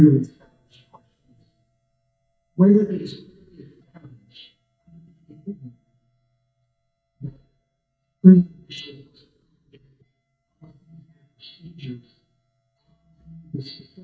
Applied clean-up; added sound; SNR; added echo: neural mask model DeepFilterNet 3.